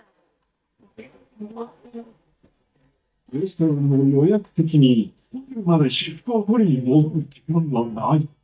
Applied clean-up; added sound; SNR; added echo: neural mask model DeepFilterNet 3.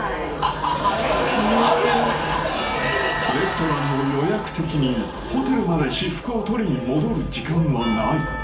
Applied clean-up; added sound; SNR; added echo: none; Church bell / Percussion; 15 dB; reverberation time 0.4 s.